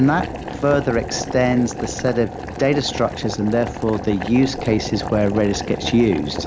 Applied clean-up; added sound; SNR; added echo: none; Boiling; 8 dB; none.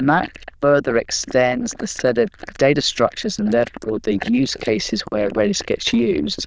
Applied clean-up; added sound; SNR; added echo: neural diffusion model UNIVERSE++.